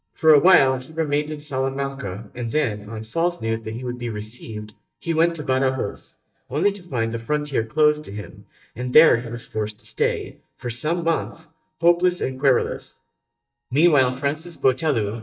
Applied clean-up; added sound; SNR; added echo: neural mask model DeepFilterNet 3.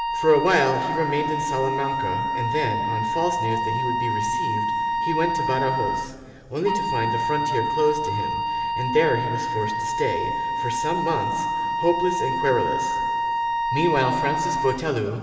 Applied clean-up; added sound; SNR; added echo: none; Wind instrument, woodwind instrument; -1 dB; reverberation time 2.3 s.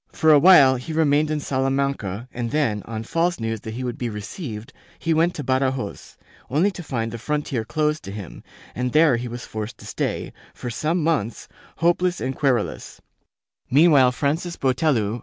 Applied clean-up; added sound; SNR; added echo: none; none; none; none.